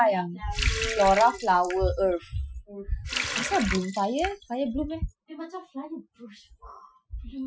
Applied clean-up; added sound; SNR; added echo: classical method Wiener filter.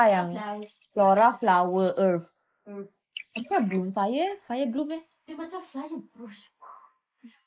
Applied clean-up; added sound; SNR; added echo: neural mask model Resemble Enhance denoiser.